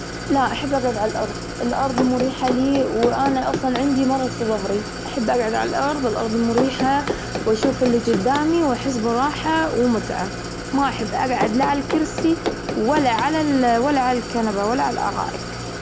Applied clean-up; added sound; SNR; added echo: none; Idling + Run; 7 dB; none.